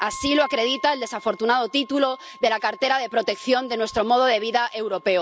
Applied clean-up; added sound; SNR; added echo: none; Wind instrument, woodwind instrument; 18 dB; none.